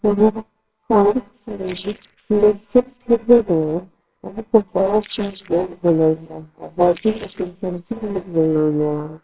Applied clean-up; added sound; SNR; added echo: neural separator model SepFormer WHAMR!.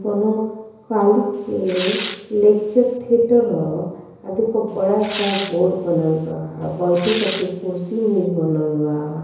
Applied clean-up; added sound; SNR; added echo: none; Tearing; 13 dB; reverberation time 1.0 s.